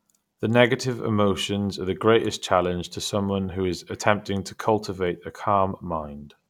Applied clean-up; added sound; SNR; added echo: none; none; none; none.